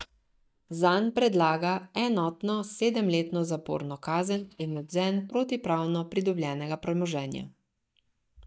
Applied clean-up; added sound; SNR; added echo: neural mask model DeepFilterNet 3.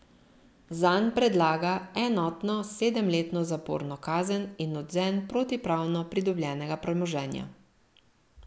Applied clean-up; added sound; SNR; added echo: none; none; none; none.